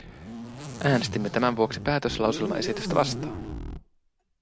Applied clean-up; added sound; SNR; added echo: none; Zipper (clothing); 7 dB; none.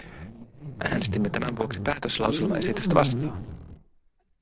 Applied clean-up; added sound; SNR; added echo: neural separator model SepFormer DNS4.